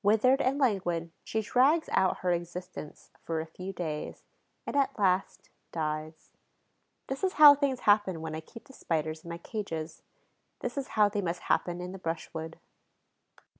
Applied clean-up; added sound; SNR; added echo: none; none; none; none.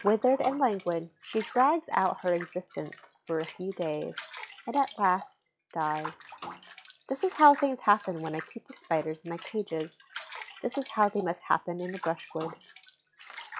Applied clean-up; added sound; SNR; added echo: classical method log-MMSE.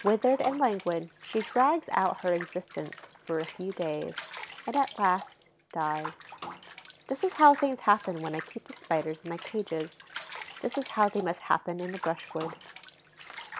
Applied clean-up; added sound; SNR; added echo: none; Bathtub (filling or washing) / Water; 14 dB; none.